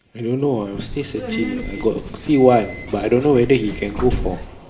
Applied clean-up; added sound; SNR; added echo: none; Subway, metro, underground; 10 dB; reverberation time 2.5 s.